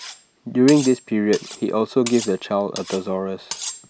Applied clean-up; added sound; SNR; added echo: none; Cutlery, silverware; 14 dB; none.